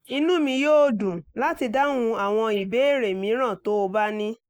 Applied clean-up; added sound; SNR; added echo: neural mask model Resemble Enhance denoiser.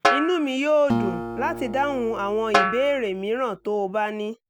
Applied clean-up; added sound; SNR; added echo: none; Acoustic guitar + Snare drum; 3 dB; none.